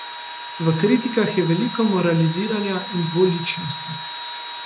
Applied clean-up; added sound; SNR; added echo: none; Engine / Drill; 10 dB; none.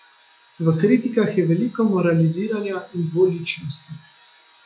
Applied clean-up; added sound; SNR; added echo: classical method log-MMSE.